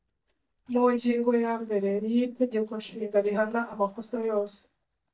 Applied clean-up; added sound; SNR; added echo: neural mask model DeepFilterNet 3.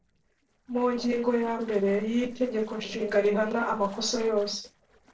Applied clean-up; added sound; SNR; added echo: neural separator model SepFormer DNS4.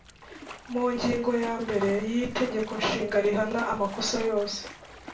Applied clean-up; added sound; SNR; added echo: none; Splash, splatter; 16 dB; reverberation time 0.3 s.